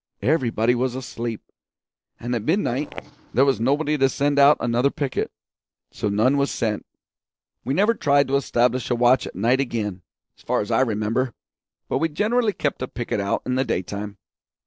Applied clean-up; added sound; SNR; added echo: neural separator model SepFormer DNS4.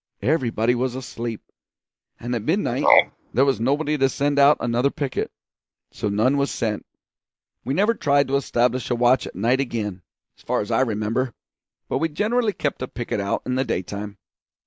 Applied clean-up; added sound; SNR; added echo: neural mask model Resemble Enhance denoiser.